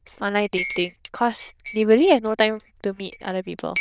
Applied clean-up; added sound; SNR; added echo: neural diffusion model UNIVERSE++.